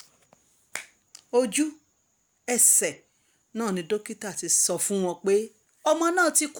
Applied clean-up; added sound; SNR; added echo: none; none; none; none.